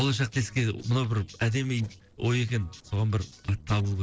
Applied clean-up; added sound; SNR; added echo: neural separator model SepFormer DNS4.